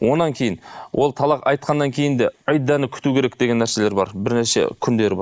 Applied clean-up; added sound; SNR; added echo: neural mask model Resemble Enhance denoiser.